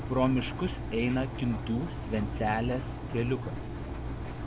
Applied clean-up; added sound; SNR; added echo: none; Engine; 4 dB; none.